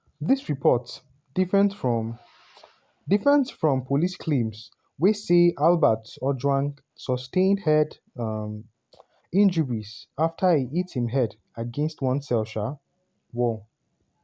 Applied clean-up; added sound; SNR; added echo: none; none; none; none.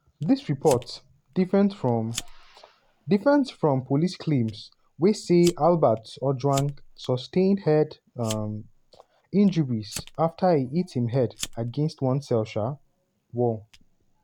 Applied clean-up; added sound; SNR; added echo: none; Fire; 20 dB; none.